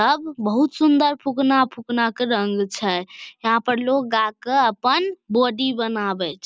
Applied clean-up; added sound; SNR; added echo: none; none; none; none.